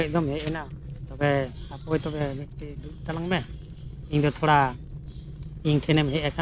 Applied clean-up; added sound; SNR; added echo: none; Fire; 12 dB; none.